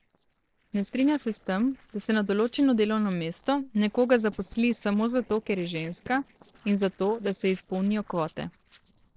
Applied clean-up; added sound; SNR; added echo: neural separator model SepFormer DNS4.